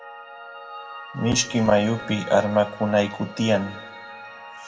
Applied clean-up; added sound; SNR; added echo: none; Piano; 15 dB; reverberation time 0.8 s.